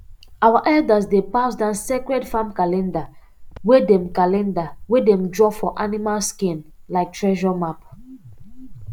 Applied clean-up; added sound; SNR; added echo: none; Cricket; 18 dB; none.